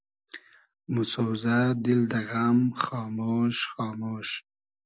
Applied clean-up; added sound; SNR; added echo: none; none; none; none.